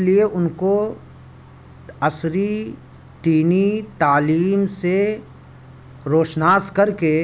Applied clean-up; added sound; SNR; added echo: none; none; none; none.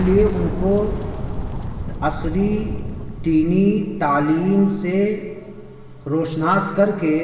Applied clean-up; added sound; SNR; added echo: none; Boom; 8 dB; reverberation time 1.9 s.